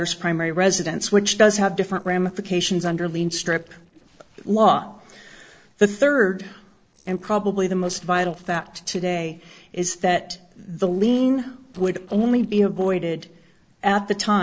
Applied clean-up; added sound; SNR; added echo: neural separator model SepFormer DNS4.